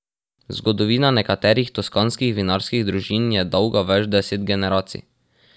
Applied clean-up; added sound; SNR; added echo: none; none; none; none.